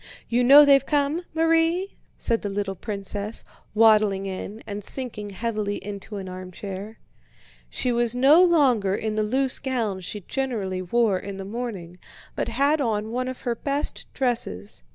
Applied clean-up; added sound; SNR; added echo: none; none; none; none.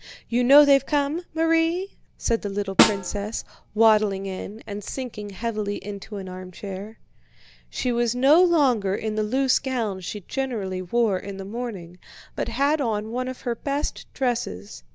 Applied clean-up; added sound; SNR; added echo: none; Snare drum; 1 dB; none.